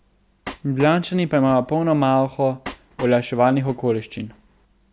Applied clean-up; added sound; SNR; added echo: none; Train; 20 dB; none.